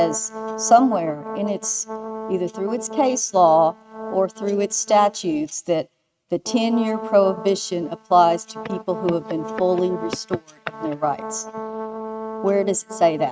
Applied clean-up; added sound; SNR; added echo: neural mask model RNNoise.